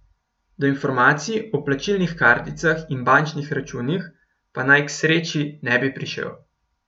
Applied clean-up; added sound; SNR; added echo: none; none; none; none.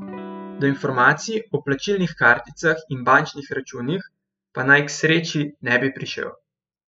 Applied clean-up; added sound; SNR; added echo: classical method spectral subtraction.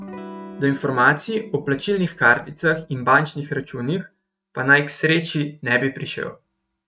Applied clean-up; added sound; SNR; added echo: neural mask model RNNoise.